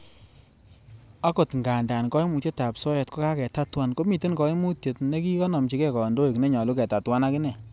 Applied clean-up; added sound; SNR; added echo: none; none; none; none.